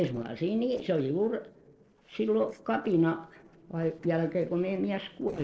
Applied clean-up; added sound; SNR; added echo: neural separator model SepFormer DNS4.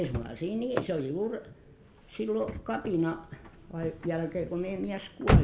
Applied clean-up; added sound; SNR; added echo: none; Slam / Car; 0 dB; reverberation time 1.7 s.